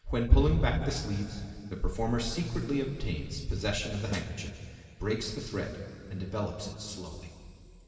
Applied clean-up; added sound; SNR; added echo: none; Snare drum; 11 dB; reverberation time 2.5 s.